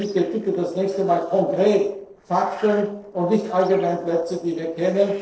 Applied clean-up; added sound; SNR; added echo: neural separator model SepFormer DNS4.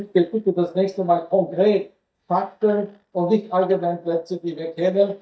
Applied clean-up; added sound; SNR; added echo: neural mask model DeepFilterNet 3.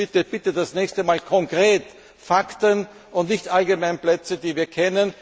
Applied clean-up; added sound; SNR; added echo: none; none; none; none.